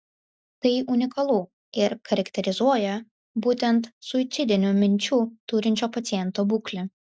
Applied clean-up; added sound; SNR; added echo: none; none; none; none.